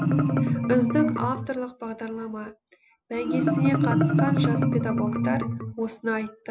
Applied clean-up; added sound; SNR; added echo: none; Marimba, xylophone; -4 dB; none.